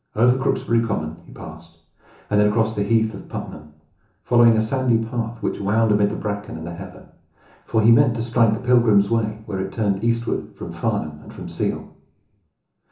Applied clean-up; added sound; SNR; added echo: none; none; none; reverberation time 0.8 s.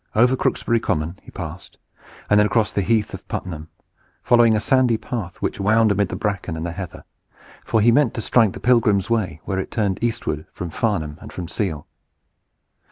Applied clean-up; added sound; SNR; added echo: none; none; none; none.